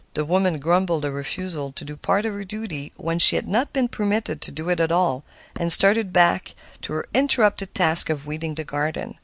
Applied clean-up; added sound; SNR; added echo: none; none; none; none.